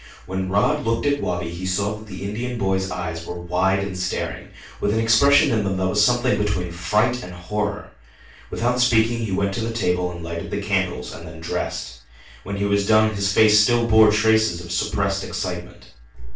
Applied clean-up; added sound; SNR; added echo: none; none; none; reverberation time 0.3 s.